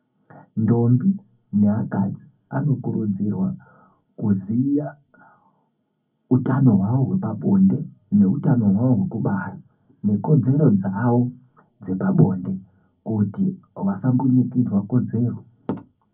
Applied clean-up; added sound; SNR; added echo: none; none; none; reverberation time 0.3 s.